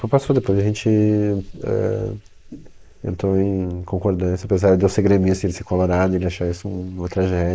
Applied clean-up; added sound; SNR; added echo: neural mask model Resemble Enhance denoiser.